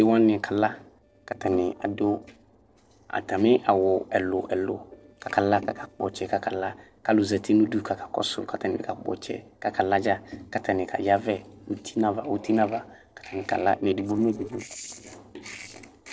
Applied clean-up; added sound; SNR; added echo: neural separator model SepFormer DNS4.